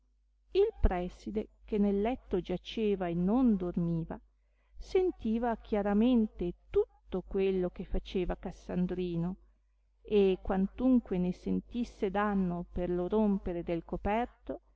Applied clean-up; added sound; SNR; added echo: none; none; none; none.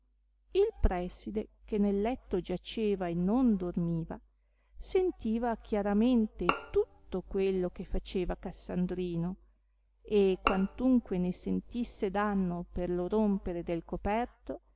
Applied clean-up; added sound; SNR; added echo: none; Bowed string instrument; 8 dB; none.